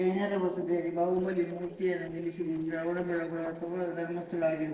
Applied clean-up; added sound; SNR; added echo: neural separator model SepFormer DNS4.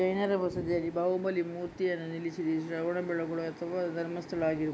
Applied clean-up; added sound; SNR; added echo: none; none; none; none.